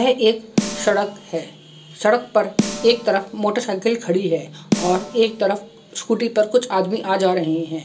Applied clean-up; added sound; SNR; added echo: none; Snare drum; 8 dB; reverberation time 0.2 s.